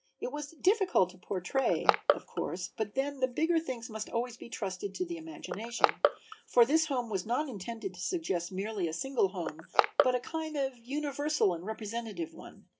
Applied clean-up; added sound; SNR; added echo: none; Crushing; 5 dB; reverberation time 0.3 s.